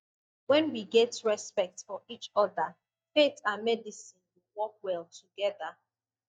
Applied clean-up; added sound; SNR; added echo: neural mask model DeepFilterNet 3.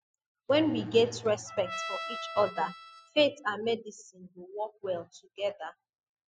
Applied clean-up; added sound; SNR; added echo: classical method spectral subtraction.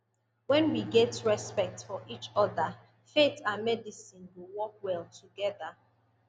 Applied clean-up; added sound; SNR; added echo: none; none; none; none.